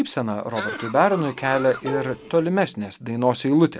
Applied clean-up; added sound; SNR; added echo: none; Cough + Bowed string instrument; 10 dB; none.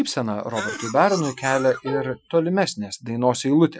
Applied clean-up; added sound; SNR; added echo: classical method Wiener filter.